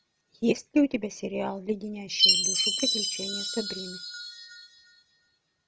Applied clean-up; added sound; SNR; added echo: none; Chime; -1 dB; none.